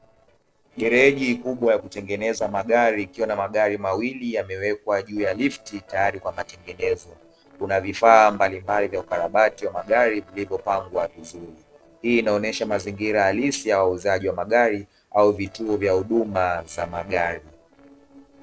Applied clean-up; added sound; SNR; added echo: neural separator model SepFormer DNS4.